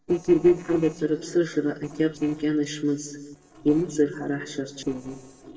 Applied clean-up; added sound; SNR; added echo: neural separator model SepFormer DNS4.